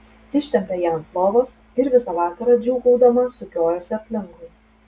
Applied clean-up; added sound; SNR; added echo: none; none; none; none.